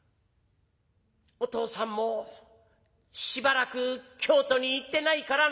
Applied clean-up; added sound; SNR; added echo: none; none; none; none.